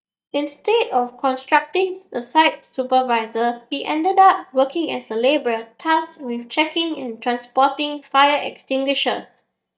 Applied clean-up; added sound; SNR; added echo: neural mask model DeepFilterNet 3.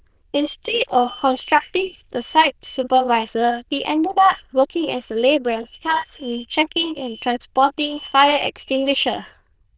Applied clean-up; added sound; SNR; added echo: neural diffusion model UNIVERSE++.